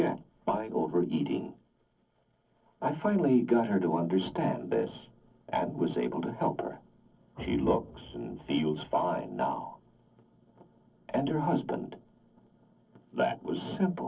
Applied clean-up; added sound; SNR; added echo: neural separator model SepFormer DNS4.